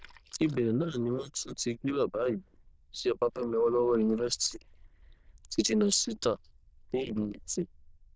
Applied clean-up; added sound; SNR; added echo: neural diffusion model UNIVERSE++.